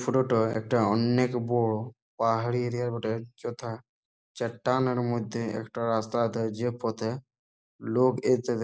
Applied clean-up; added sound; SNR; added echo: none; none; none; none.